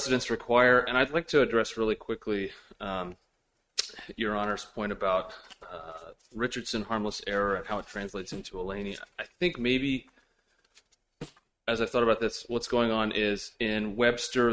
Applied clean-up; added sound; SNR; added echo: neural mask model RNNoise.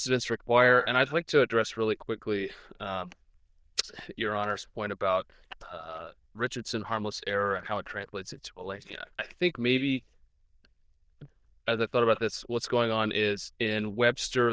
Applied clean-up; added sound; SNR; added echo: neural diffusion model UNIVERSE++.